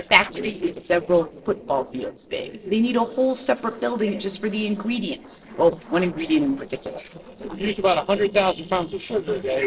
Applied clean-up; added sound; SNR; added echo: neural separator model SepFormer DNS4.